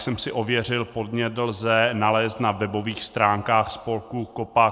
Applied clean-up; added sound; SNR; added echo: none; none; none; none.